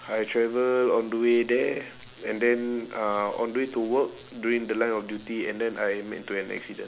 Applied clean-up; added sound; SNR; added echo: none; none; none; none.